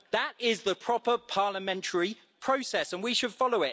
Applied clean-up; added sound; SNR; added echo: none; none; none; none.